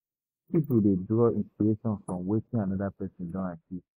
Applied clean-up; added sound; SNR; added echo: neural mask model Resemble Enhance denoiser.